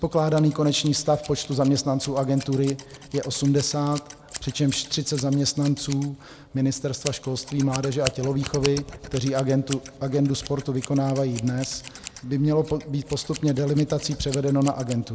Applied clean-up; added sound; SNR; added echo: none; Scissors; 16 dB; none.